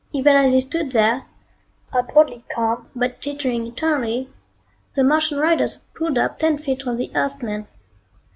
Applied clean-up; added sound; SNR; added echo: none; none; none; none.